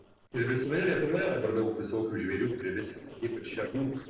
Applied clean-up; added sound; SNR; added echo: neural separator model SepFormer DNS4.